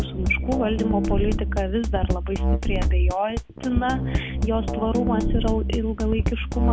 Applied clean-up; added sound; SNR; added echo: none; Drum kit; -3 dB; none.